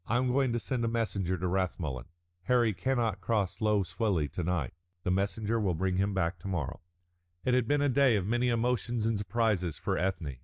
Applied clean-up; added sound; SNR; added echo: none; none; none; none.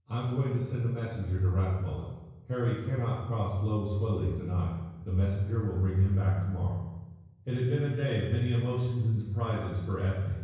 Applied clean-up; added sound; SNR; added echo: none; none; none; reverberation time 1.0 s.